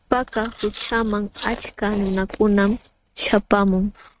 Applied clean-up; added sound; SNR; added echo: neural mask model RNNoise.